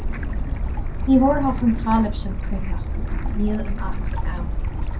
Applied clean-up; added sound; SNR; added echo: none; Stream / Bird; -1 dB; reverberation time 0.2 s.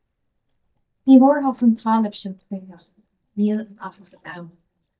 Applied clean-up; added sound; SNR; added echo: neural mask model DeepFilterNet 3.